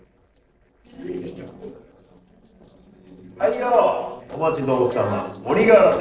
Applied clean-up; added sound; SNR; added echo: neural separator model SepFormer DNS4.